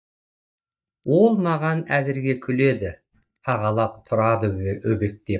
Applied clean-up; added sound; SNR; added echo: neural mask model DeepFilterNet 3.